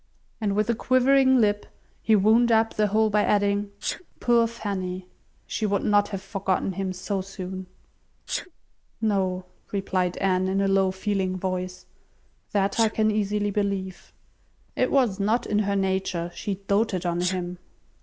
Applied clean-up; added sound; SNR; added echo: none; Sneeze; 19 dB; none.